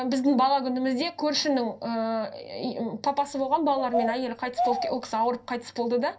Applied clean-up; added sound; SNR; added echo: none; Bird vocalization, bird call, bird song; 5 dB; reverberation time 0.3 s.